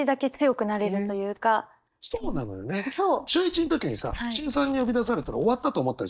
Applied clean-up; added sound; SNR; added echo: neural mask model DeepFilterNet 3.